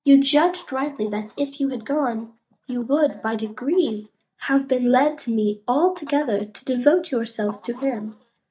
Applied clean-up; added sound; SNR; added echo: neural mask model DeepFilterNet 3.